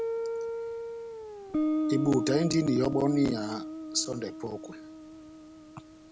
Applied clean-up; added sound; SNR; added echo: none; Guitar; 3 dB; none.